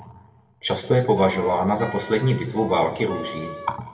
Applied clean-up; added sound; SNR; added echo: none; Wind instrument, woodwind instrument; 13 dB; reverberation time 1.3 s.